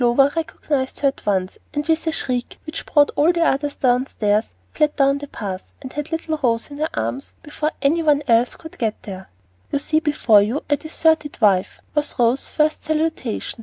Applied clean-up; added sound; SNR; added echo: none; none; none; none.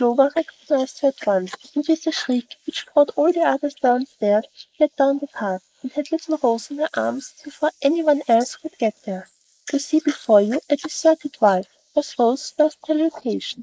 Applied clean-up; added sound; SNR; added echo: neural mask model Resemble Enhance denoiser.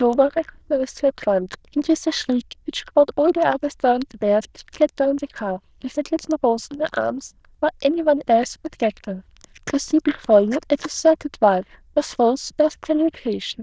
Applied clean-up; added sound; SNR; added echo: neural diffusion model UNIVERSE++.